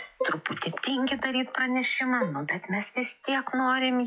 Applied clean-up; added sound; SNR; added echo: classical method log-MMSE.